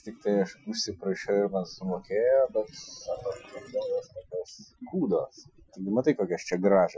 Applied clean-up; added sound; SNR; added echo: classical method Wiener filter.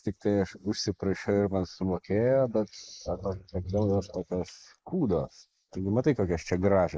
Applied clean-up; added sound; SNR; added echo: neural mask model Resemble Enhance denoiser.